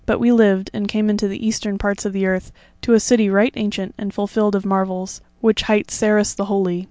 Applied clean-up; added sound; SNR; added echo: none; none; none; none.